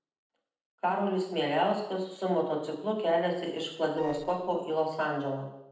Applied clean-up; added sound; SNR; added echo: neural separator model SepFormer DNS4.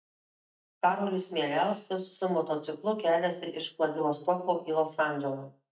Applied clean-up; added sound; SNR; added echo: neural mask model DeepFilterNet 3.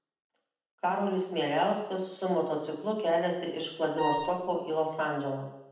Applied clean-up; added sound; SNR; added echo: none; Wind instrument, woodwind instrument; 4 dB; reverberation time 0.8 s.